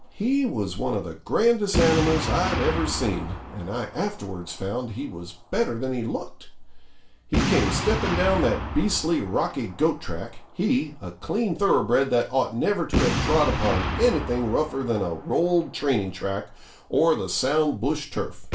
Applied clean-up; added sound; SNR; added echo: none; Boom; 6 dB; reverberation time 0.3 s.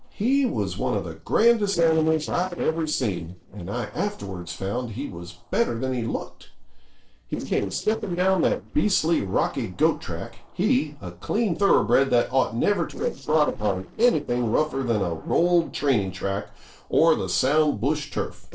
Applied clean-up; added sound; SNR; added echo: neural separator model SepFormer DNS4.